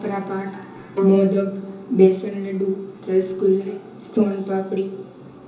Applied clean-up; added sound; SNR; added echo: none; Bowed string instrument; 11 dB; reverberation time 0.7 s.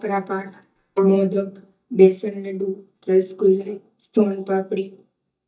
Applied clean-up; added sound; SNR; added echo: neural mask model DeepFilterNet 3.